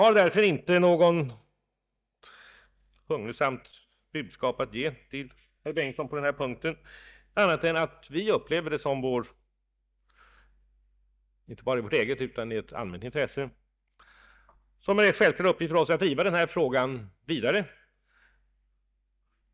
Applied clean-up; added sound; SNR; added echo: neural mask model DeepFilterNet 3.